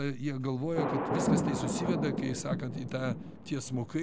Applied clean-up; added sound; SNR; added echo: none; Thunder; 0 dB; none.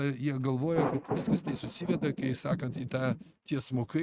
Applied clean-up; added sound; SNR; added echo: neural mask model RNNoise.